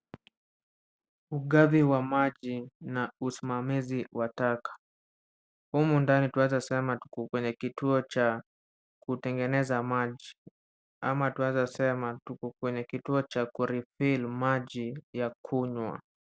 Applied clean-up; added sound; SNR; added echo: none; none; none; none.